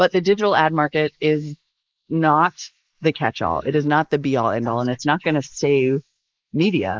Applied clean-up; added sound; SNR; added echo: neural mask model Resemble Enhance denoiser.